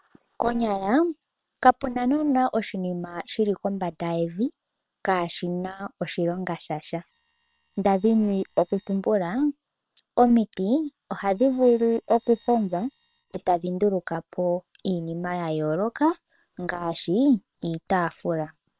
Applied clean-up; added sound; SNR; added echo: neural separator model SepFormer WHAM!.